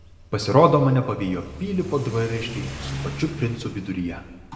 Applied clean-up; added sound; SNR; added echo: none; Accelerating, revving, vroom / Car; 13 dB; reverberation time 1.4 s.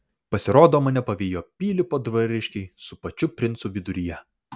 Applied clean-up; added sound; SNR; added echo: none; none; none; none.